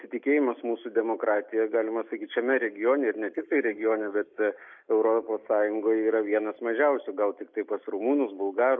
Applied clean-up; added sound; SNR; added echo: neural mask model Resemble Enhance denoiser.